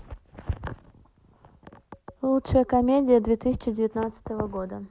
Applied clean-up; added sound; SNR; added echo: none; none; none; none.